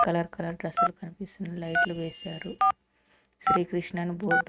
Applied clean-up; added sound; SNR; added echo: neural mask model RNNoise.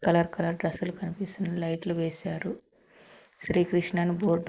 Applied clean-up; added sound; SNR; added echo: neural mask model Resemble Enhance denoiser.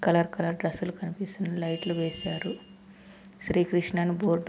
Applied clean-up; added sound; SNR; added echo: none; none; none; none.